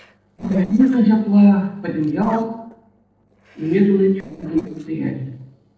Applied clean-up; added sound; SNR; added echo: neural separator model SepFormer DNS4.